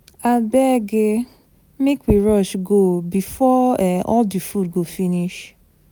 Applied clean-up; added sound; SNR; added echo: none; none; none; none.